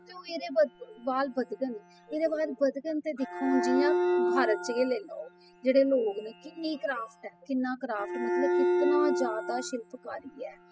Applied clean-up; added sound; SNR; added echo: classical method spectral subtraction.